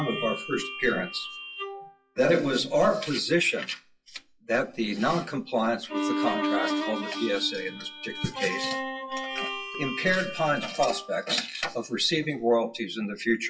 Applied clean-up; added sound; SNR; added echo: classical method WPE with log-MMSE.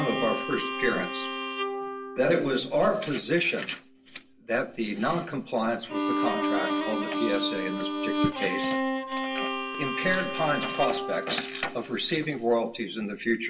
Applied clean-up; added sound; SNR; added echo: none; Bowed string instrument; 3 dB; reverberation time 0.2 s.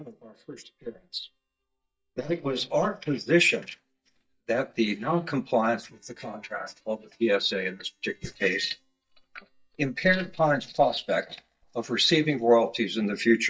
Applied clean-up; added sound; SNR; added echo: neural mask model DeepFilterNet 3.